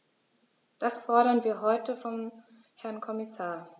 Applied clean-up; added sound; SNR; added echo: none; none; none; none.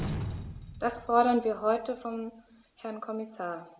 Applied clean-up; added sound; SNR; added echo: none; Slam; 10 dB; none.